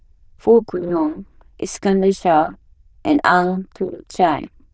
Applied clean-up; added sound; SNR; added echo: neural diffusion model UNIVERSE++.